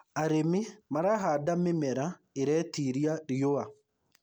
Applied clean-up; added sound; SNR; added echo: none; none; none; none.